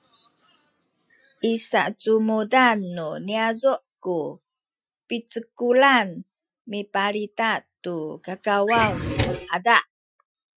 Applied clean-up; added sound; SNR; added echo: classical method Wiener filter.